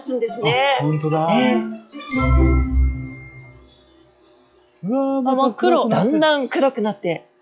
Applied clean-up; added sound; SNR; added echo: classical method log-MMSE.